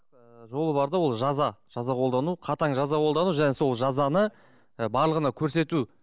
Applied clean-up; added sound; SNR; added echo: none; none; none; none.